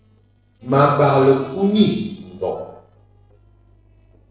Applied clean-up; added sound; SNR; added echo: neural separator model SepFormer DNS4.